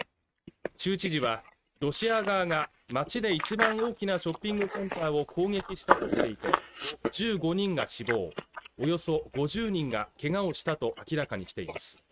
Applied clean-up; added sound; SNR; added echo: neural mask model RNNoise.